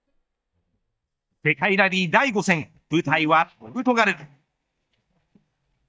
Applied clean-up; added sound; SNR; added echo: neural mask model DeepFilterNet 3.